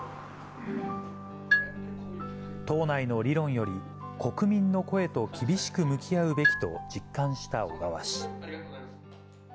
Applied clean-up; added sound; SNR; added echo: none; Marimba, xylophone; 2 dB; none.